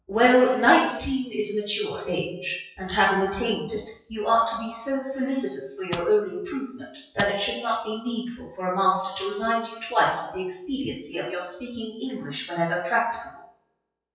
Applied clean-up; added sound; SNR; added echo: classical method WPE with log-MMSE.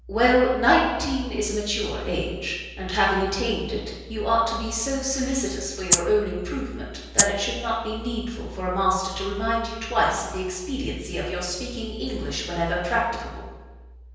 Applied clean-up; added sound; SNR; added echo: none; Rattle (instrument); -3 dB; reverberation time 1.2 s.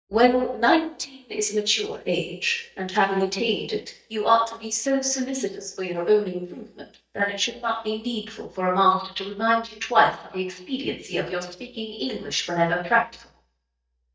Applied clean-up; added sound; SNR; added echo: neural mask model DeepFilterNet 3.